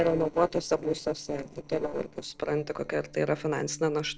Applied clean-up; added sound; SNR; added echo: neural separator model SepFormer DNS4.